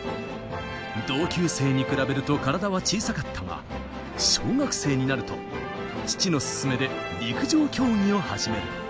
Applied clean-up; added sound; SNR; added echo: none; none; none; none.